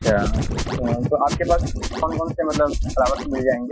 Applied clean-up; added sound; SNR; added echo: classical method Wiener filter.